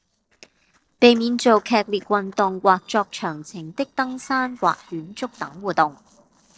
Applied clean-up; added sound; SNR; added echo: neural separator model SepFormer DNS4.